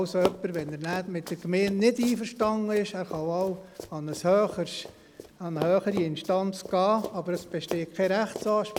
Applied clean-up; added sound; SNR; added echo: none; Run; 13 dB; none.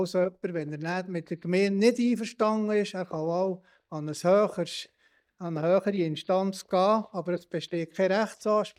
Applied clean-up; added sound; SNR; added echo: neural mask model DeepFilterNet 3.